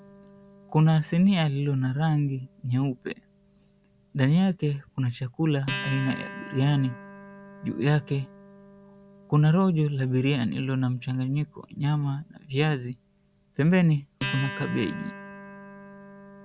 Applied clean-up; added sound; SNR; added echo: none; Acoustic guitar; 16 dB; none.